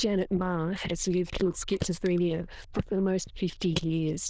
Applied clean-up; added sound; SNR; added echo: neural diffusion model UNIVERSE++.